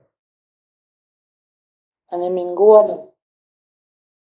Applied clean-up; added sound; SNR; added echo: neural mask model Resemble Enhance denoiser.